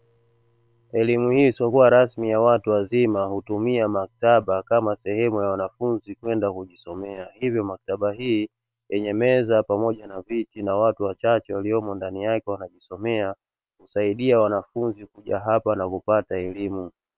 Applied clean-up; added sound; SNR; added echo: neural separator model SepFormer WHAM!.